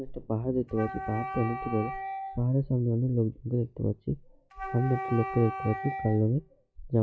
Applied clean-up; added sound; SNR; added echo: classical method log-MMSE.